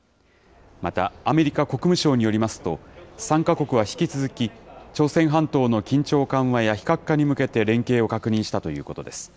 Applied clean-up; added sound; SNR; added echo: none; none; none; none.